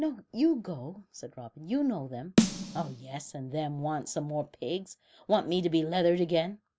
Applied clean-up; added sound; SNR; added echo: none; Snare drum; 1 dB; none.